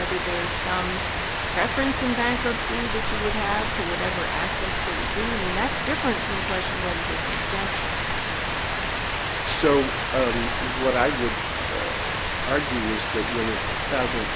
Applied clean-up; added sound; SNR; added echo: none; Rain; -1 dB; none.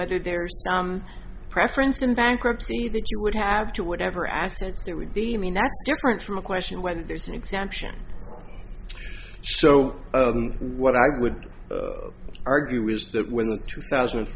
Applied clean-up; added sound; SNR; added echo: none; none; none; none.